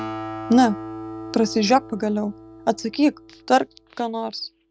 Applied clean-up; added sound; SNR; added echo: none; Acoustic guitar; 14 dB; none.